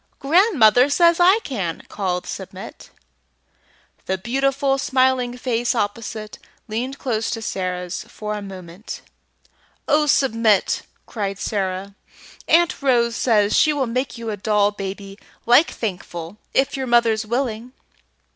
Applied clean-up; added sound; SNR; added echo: none; none; none; none.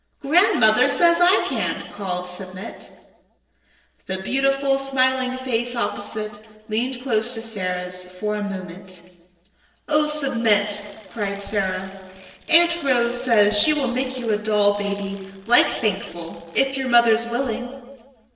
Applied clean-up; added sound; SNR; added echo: neural separator model SepFormer DNS4.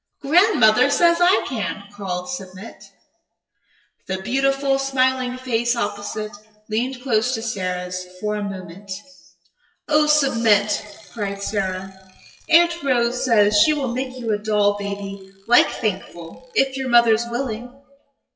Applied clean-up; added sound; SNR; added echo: classical method WPE with log-MMSE.